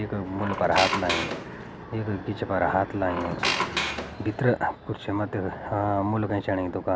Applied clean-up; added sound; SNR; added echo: none; Squeak; 3 dB; none.